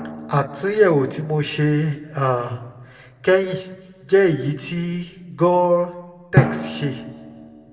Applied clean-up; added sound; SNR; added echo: none; Drum; 8 dB; reverberation time 1.2 s.